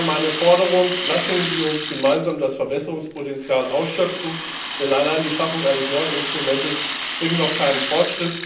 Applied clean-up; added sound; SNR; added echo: none; Rattle (instrument); 1 dB; reverberation time 0.6 s.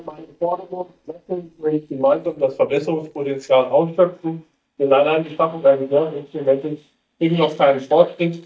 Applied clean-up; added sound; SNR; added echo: neural mask model DeepFilterNet 3.